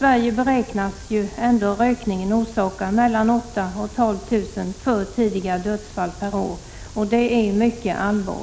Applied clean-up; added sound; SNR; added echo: none; none; none; none.